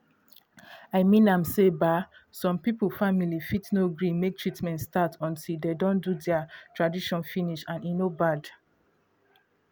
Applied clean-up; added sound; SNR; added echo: none; none; none; none.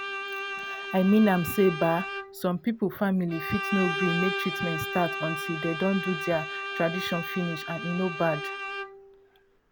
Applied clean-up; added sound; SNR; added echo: none; Bowed string instrument; 6 dB; none.